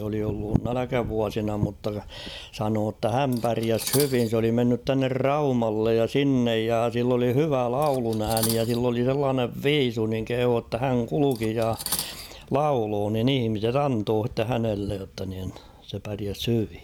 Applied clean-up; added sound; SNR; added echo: none; Cutlery, silverware; 14 dB; none.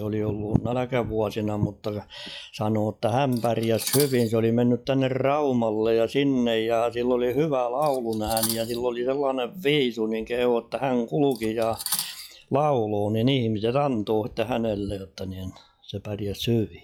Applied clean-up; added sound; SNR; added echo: classical method log-MMSE.